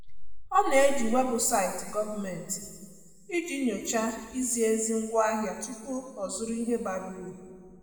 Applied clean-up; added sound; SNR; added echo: none; none; none; reverberation time 1.8 s.